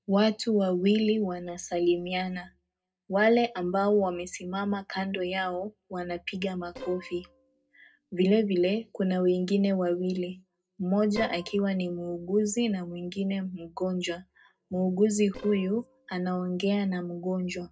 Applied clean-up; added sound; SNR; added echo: neural separator model SepFormer DNS4.